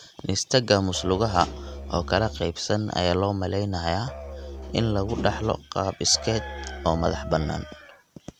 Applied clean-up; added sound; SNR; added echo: none; Musical instrument; 12 dB; none.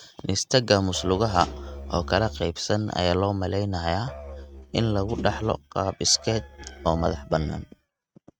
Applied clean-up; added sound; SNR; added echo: neural mask model RNNoise.